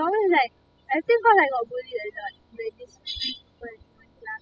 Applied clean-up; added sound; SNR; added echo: classical method spectral subtraction.